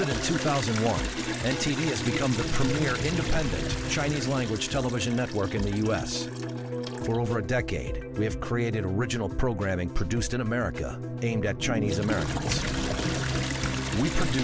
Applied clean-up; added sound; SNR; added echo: none; Toilet flush; 9 dB; none.